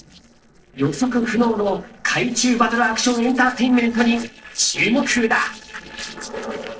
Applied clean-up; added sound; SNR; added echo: neural separator model SepFormer DNS4.